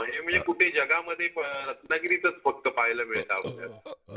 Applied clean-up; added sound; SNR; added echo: none; Burping, eructation; 15 dB; reverberation time 0.3 s.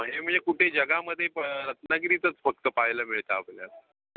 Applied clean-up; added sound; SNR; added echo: none; none; none; none.